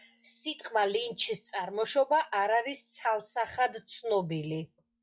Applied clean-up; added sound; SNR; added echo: classical method log-MMSE.